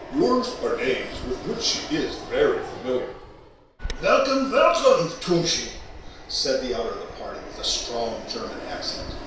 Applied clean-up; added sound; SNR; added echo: none; Fixed-wing aircraft, airplane; 12 dB; reverberation time 0.6 s.